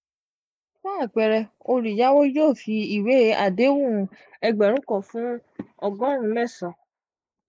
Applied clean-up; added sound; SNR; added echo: neural mask model Resemble Enhance denoiser.